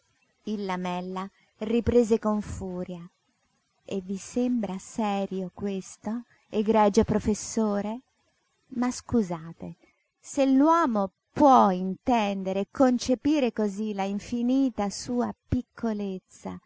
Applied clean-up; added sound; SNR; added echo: none; none; none; none.